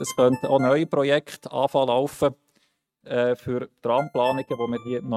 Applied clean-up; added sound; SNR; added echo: neural mask model RNNoise.